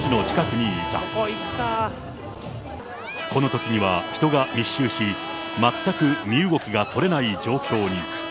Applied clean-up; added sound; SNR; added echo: none; Bowed string instrument; 10 dB; none.